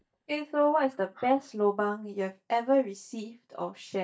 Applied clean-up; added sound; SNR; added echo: neural mask model DeepFilterNet 3.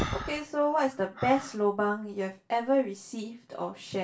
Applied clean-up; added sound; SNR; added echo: none; Breathing; 12 dB; reverberation time 0.2 s.